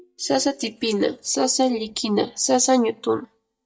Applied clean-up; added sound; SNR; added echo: neural mask model DeepFilterNet 3.